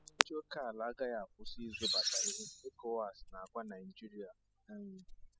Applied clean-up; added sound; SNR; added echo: classical method spectral subtraction.